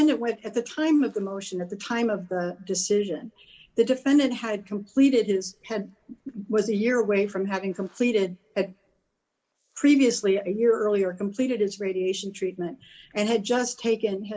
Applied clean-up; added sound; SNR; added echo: neural mask model Resemble Enhance denoiser.